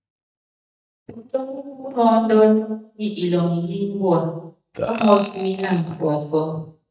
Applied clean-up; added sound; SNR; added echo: neural mask model DeepFilterNet 3.